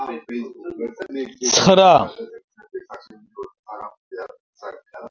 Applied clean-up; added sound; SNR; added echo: none; none; none; none.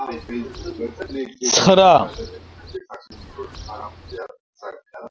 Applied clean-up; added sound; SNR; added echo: none; Bird; 18 dB; none.